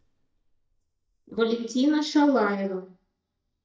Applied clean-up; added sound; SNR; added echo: neural mask model DeepFilterNet 3.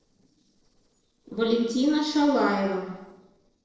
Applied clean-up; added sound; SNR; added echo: neural separator model SepFormer DNS4.